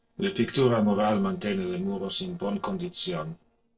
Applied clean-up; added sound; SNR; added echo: neural separator model SepFormer DNS4.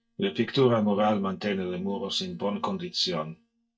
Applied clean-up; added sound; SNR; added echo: neural mask model DeepFilterNet 3.